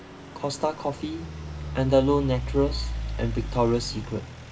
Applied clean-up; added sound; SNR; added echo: none; Idling / Truck; 6 dB; reverberation time 0.2 s.